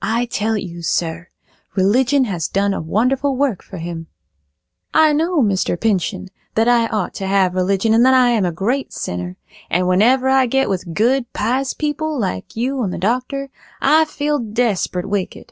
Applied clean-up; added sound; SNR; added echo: none; none; none; none.